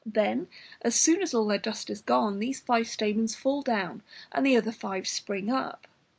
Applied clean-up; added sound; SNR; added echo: none; none; none; none.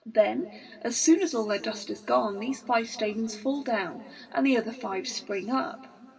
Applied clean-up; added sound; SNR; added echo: none; none; none; reverberation time 2.4 s.